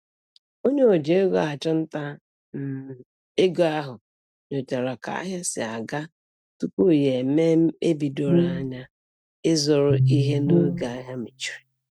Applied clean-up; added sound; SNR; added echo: neural mask model RNNoise.